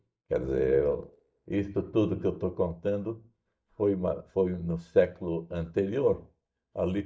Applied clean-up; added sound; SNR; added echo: neural mask model DeepFilterNet 3.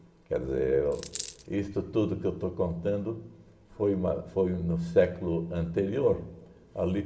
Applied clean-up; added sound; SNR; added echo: none; Coin (dropping); 12 dB; reverberation time 1.0 s.